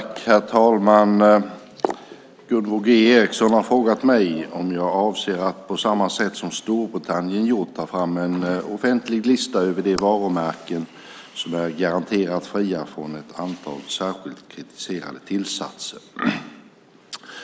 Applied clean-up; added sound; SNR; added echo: none; none; none; none.